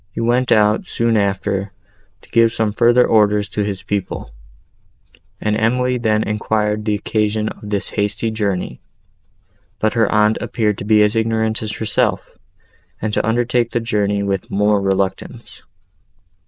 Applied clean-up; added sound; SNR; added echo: neural diffusion model UNIVERSE++.